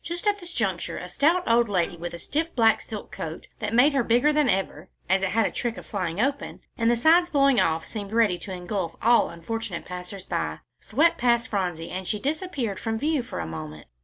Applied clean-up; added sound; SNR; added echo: neural separator model SepFormer DNS4.